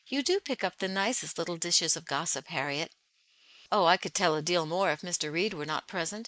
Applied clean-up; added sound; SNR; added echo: neural mask model Resemble Enhance denoiser.